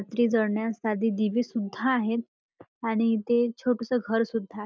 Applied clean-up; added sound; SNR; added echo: none; none; none; none.